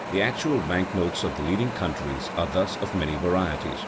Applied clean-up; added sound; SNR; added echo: none; Wind; 6 dB; none.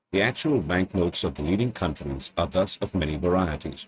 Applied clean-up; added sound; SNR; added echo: neural mask model RNNoise.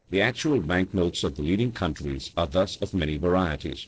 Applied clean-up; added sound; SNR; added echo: neural separator model SepFormer DNS4.